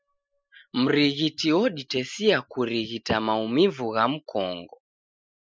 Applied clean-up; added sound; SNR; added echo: classical method Wiener filter.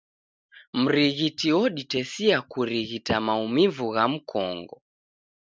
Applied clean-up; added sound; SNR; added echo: none; none; none; none.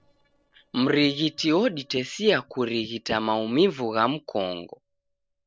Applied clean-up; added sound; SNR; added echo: neural separator model SepFormer DNS4.